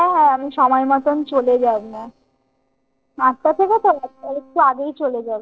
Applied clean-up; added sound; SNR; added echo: neural separator model SepFormer DNS4.